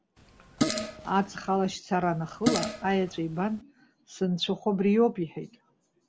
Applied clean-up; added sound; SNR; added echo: none; Fart; 5 dB; none.